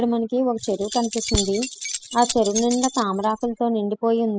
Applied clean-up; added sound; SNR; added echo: classical method spectral subtraction.